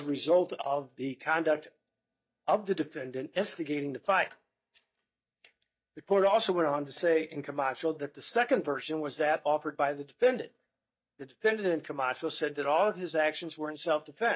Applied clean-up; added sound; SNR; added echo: neural mask model DeepFilterNet 3.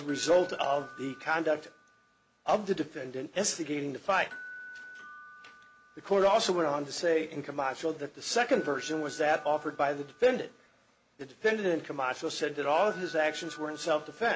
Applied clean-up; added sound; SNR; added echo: none; Door / Bell; 19 dB; none.